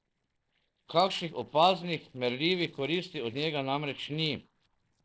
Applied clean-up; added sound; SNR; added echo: neural separator model SepFormer DNS4.